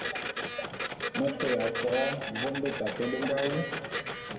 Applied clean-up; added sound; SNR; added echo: none; Printer; 2 dB; reverberation time 1.8 s.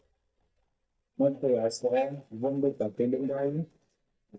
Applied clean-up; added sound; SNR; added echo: neural mask model DeepFilterNet 3.